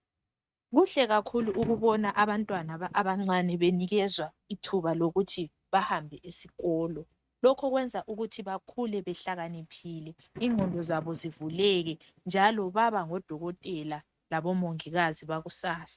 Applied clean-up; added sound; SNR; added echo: neural mask model RNNoise.